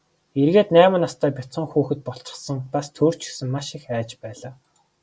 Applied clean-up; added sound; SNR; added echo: none; none; none; none.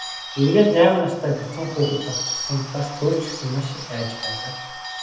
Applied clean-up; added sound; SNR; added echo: none; Bird / Bell; 10 dB; reverberation time 0.9 s.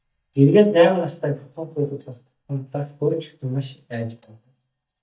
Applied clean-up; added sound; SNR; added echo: neural mask model DeepFilterNet 3.